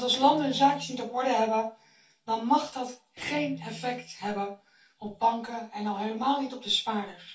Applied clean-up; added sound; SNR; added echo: none; Guitar; 20 dB; reverberation time 0.2 s.